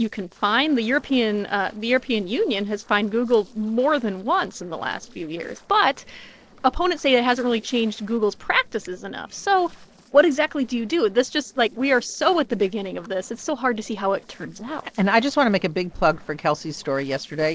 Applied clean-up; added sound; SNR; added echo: neural separator model SepFormer DNS4.